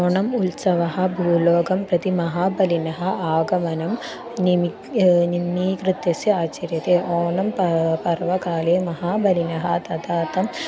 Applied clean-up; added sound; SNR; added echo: none; none; none; none.